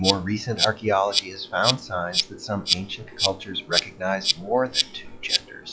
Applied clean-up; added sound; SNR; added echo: classical method log-MMSE.